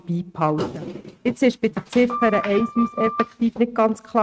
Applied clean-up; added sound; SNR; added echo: neural mask model RNNoise.